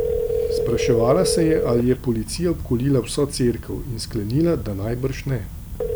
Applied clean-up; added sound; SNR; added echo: none; Telephone; 3 dB; none.